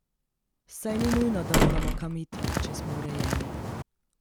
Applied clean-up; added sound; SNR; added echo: none; Slam + Walk, footsteps; -3 dB; none.